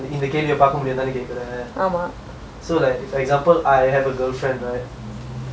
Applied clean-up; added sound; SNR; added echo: none; none; none; none.